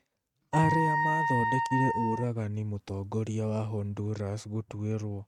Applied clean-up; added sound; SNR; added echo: neural mask model RNNoise.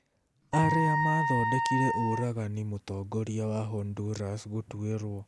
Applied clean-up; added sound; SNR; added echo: none; Wind instrument, woodwind instrument; -2 dB; none.